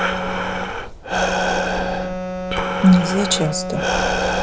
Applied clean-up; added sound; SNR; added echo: none; Breathing + Wind instrument, woodwind instrument; -1 dB; none.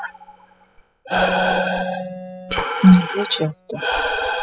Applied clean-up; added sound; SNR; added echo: classical method spectral subtraction.